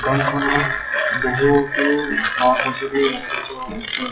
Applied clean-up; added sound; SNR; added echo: classical method WPE with log-MMSE.